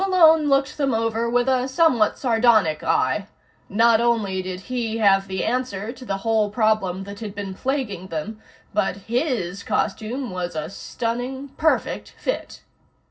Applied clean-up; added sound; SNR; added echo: none; none; none; reverberation time 0.4 s.